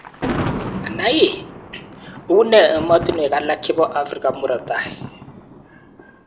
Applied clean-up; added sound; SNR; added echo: none; Thunder; 10 dB; none.